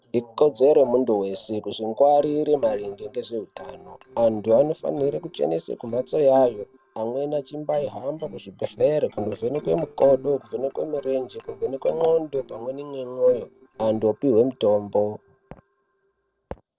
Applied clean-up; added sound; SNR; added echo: neural separator model SepFormer DNS4.